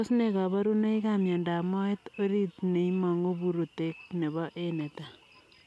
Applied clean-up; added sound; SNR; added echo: none; none; none; none.